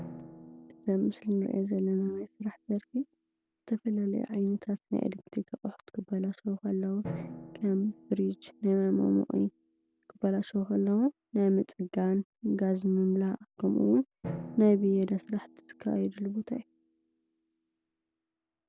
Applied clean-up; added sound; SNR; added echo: none; Drum; 19 dB; none.